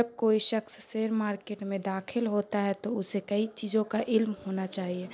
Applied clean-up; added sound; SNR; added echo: none; none; none; none.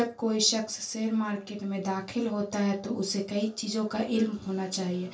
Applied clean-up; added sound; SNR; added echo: none; none; none; reverberation time 0.2 s.